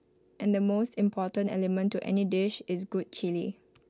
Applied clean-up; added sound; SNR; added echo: none; none; none; none.